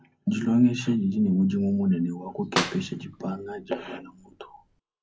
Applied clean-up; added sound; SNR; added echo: none; Clapping; 10 dB; reverberation time 0.3 s.